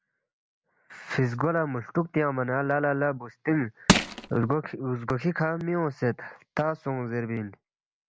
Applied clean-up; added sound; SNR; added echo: none; Crushing; -5 dB; none.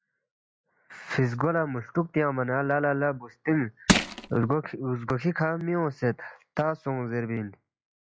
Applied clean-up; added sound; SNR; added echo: classical method log-MMSE.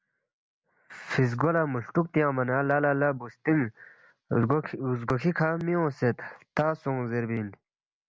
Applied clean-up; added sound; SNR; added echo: none; none; none; none.